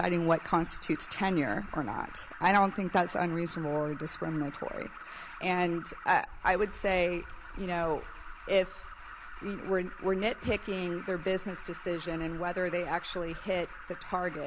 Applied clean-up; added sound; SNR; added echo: none; Alarm; 13 dB; none.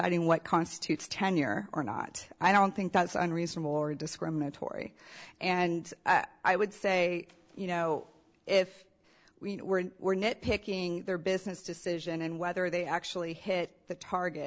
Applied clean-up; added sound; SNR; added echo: none; none; none; none.